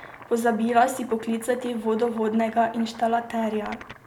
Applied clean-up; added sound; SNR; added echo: none; Boiling; 19 dB; none.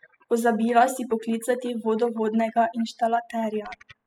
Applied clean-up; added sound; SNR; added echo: classical method spectral subtraction.